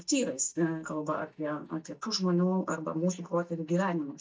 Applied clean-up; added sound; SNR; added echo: neural mask model DeepFilterNet 3.